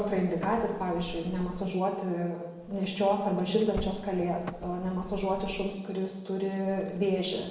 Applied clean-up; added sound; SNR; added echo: none; Car; 15 dB; reverberation time 0.9 s.